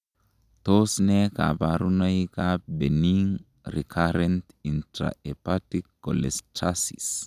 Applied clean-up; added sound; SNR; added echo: none; none; none; none.